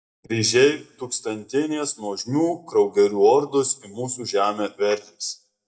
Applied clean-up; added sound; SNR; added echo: neural mask model DeepFilterNet 3.